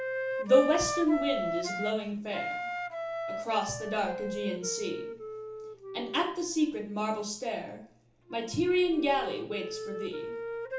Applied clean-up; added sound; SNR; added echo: none; Wind instrument, woodwind instrument; 6 dB; reverberation time 1.2 s.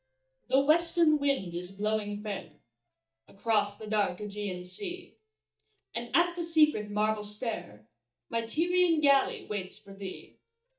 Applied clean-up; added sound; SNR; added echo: neural mask model DeepFilterNet 3.